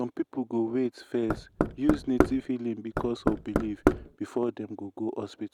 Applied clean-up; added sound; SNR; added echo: none; Knock; -3 dB; none.